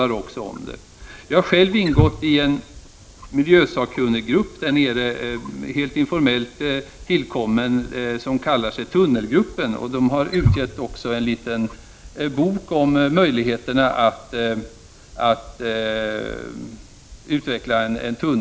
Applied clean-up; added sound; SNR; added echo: none; Wild animals; 11 dB; none.